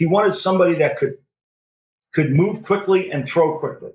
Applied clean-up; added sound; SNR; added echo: neural mask model Resemble Enhance denoiser.